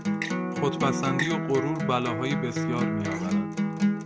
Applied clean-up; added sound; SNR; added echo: none; Acoustic guitar; -2 dB; none.